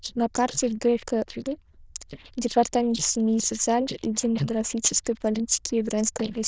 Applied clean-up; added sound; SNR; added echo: neural diffusion model UNIVERSE++.